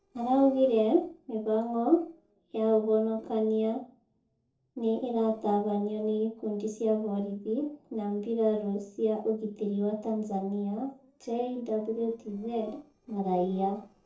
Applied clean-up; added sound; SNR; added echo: neural separator model SepFormer DNS4.